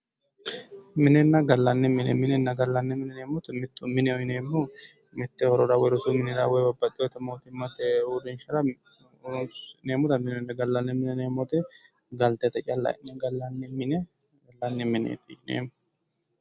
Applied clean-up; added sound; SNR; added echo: none; none; none; none.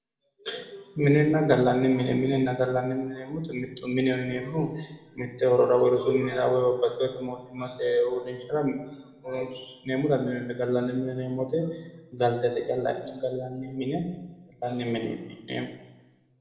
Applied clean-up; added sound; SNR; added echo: none; none; none; reverberation time 0.9 s.